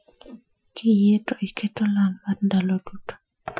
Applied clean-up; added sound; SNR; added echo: classical method Wiener filter.